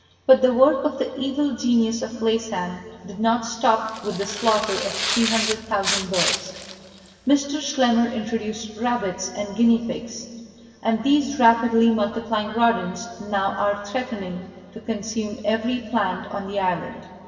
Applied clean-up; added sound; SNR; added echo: none; Tearing; 5 dB; reverberation time 2.8 s.